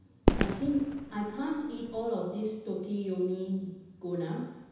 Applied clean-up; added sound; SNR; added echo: none; Fireworks; -2 dB; reverberation time 1.1 s.